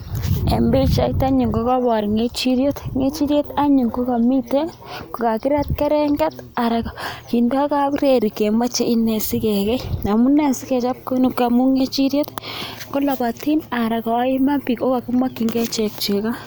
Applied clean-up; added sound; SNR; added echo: none; none; none; none.